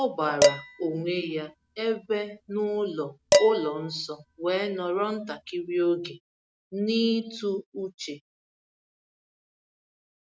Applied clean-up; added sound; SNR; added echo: none; Dishes, pots, and pans; 0 dB; none.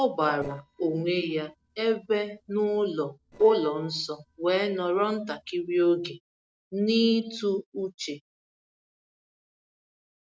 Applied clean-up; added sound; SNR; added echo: neural separator model SepFormer DNS4.